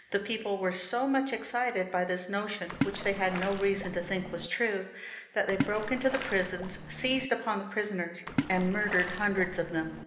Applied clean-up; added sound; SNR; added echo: none; Splash, splatter; 6 dB; reverberation time 1.1 s.